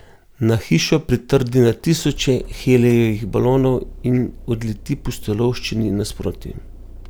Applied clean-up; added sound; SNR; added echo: none; Idling / Engine starting / Door / Car; 18 dB; none.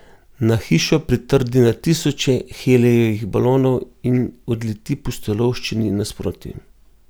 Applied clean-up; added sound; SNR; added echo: none; none; none; none.